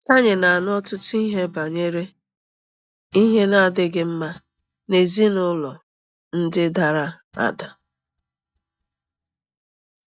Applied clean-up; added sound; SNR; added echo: neural mask model DeepFilterNet 3.